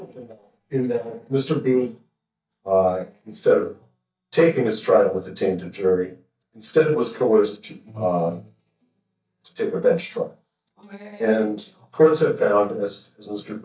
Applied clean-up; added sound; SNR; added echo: neural mask model DeepFilterNet 3.